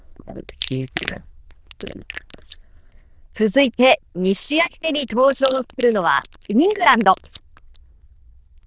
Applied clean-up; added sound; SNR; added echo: neural diffusion model UNIVERSE++.